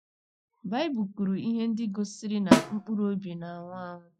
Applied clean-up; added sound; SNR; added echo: classical method log-MMSE.